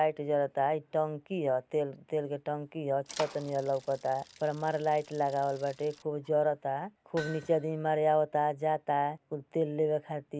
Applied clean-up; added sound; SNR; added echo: none; Hammer + Bicycle; 17 dB; none.